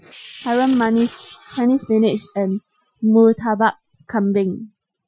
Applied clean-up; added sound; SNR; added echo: classical method Wiener filter.